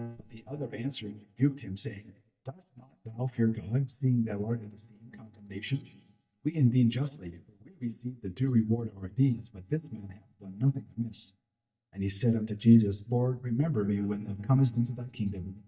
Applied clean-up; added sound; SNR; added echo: neural mask model DeepFilterNet 3.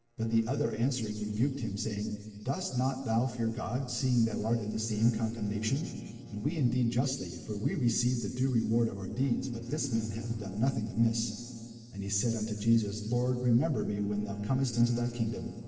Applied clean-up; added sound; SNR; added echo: neural separator model SepFormer DNS4.